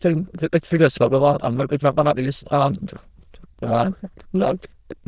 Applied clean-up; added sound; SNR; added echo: neural diffusion model UNIVERSE++.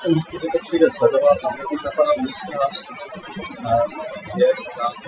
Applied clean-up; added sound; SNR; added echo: classical method Wiener filter.